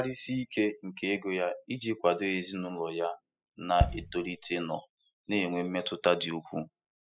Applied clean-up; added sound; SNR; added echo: classical method spectral subtraction.